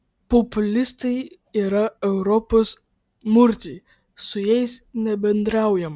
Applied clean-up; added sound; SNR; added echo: none; none; none; none.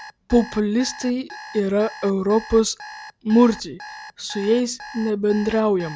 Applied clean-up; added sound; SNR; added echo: none; Alarm; 18 dB; none.